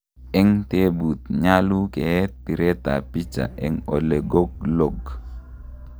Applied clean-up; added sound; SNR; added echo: none; Zipper (clothing); 16 dB; none.